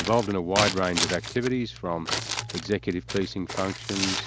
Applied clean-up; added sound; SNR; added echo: none; Crumpling, crinkling; 4 dB; none.